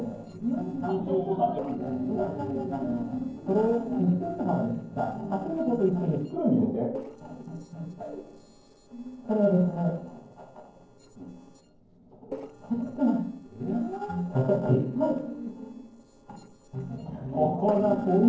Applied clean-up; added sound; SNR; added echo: neural separator model SepFormer DNS4.